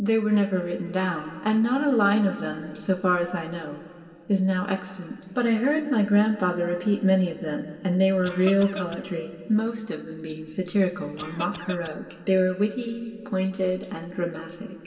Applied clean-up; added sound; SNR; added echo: none; Cough; 14 dB; reverberation time 2.3 s.